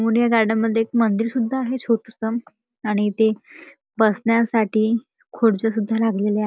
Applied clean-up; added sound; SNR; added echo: none; none; none; none.